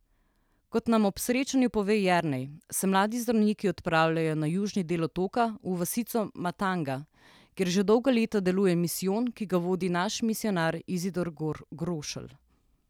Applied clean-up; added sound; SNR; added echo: none; none; none; none.